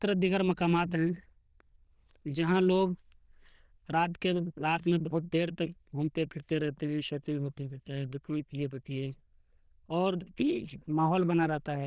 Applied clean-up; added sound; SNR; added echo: neural diffusion model UNIVERSE++.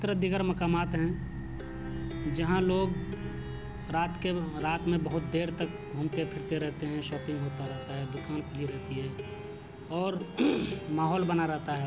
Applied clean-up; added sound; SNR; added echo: none; Plucked string instrument; 7 dB; none.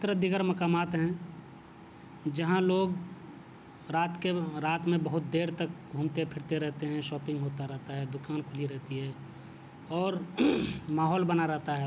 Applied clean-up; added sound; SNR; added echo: none; none; none; none.